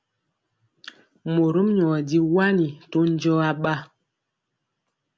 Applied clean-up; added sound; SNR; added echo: none; none; none; none.